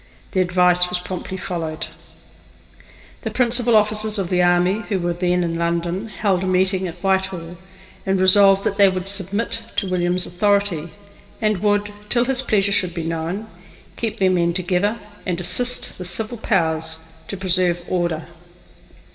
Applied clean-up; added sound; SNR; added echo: none; none; none; reverberation time 2.0 s.